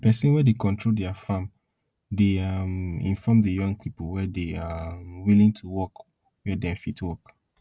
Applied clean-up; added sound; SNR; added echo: none; none; none; none.